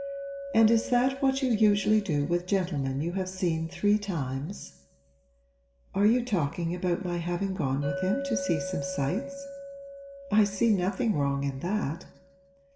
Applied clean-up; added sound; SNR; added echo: none; Chink, clink; 13 dB; reverberation time 0.7 s.